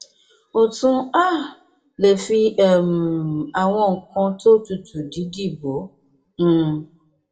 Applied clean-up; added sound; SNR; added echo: none; none; none; reverberation time 0.3 s.